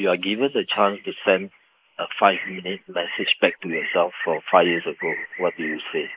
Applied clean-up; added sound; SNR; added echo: neural mask model Resemble Enhance denoiser.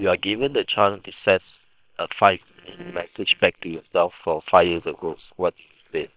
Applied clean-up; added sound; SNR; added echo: neural separator model SepFormer WHAM!.